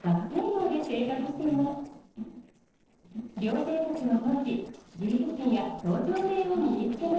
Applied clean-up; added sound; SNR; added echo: neural separator model SepFormer DNS4.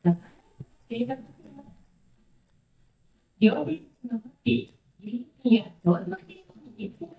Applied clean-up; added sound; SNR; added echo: neural mask model DeepFilterNet 3.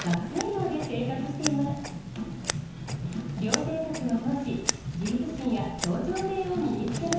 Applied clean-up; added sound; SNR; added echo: none; Scissors; 8 dB; reverberation time 0.9 s.